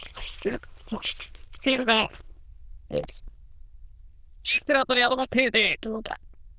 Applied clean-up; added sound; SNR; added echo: neural diffusion model UNIVERSE++.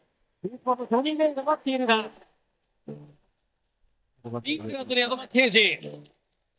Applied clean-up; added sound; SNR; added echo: neural mask model DeepFilterNet 3.